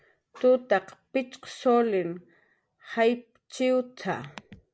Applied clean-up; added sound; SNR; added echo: none; none; none; none.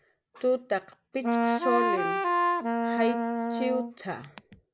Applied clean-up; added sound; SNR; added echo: none; Wind instrument, woodwind instrument; -5 dB; none.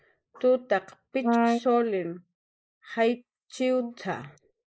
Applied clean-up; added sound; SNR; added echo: neural mask model Resemble Enhance denoiser.